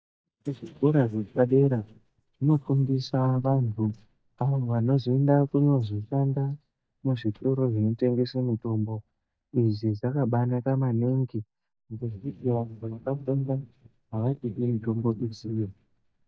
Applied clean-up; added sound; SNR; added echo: neural mask model DeepFilterNet 3.